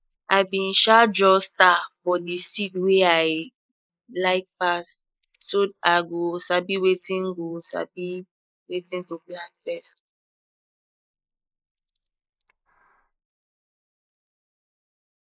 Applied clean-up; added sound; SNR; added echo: neural mask model Resemble Enhance denoiser.